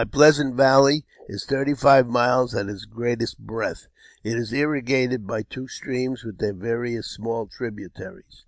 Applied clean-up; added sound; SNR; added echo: none; none; none; none.